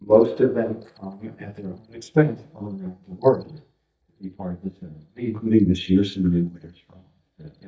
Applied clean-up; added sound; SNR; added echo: neural mask model DeepFilterNet 3.